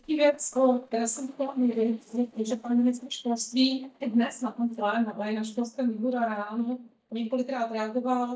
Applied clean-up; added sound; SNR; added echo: neural mask model DeepFilterNet 3.